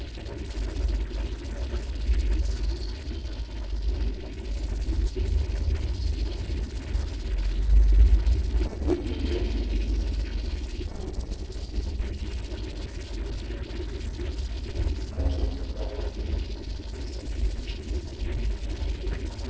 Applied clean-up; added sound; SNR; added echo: neural separator model SepFormer DNS4.